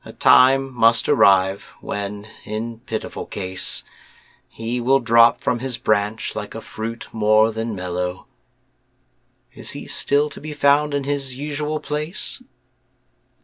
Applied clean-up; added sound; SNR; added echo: none; none; none; none.